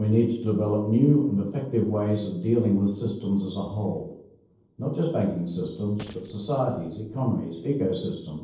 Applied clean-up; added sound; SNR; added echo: neural separator model SepFormer DNS4.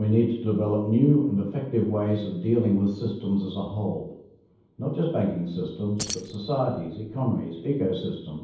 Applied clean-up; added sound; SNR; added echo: none; Keys jangling; 13 dB; reverberation time 0.9 s.